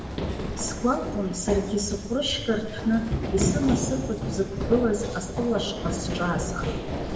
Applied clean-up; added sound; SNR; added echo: none; Run; 2 dB; reverberation time 1.0 s.